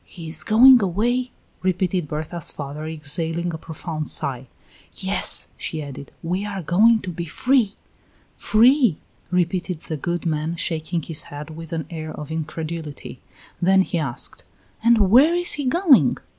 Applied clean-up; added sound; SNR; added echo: none; none; none; none.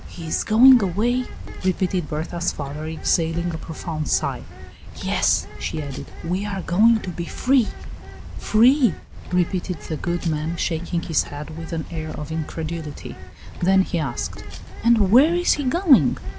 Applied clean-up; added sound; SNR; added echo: none; Bird; 10 dB; none.